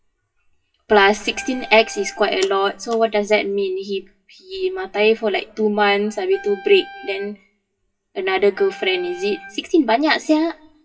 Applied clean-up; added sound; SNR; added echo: classical method WPE with log-MMSE.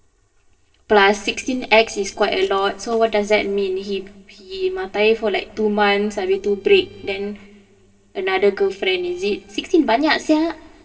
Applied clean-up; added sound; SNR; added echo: neural separator model SepFormer DNS4.